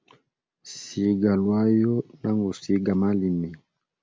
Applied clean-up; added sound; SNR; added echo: none; none; none; none.